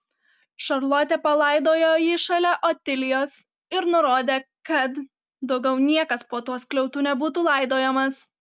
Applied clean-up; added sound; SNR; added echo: none; none; none; none.